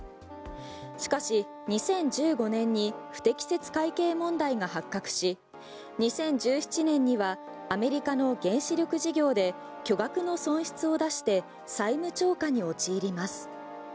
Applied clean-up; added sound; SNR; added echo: none; Wind instrument, woodwind instrument; 17 dB; none.